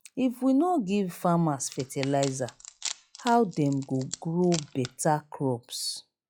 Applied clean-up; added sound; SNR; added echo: classical method log-MMSE.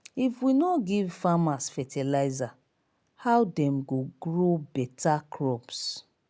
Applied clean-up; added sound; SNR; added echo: none; none; none; none.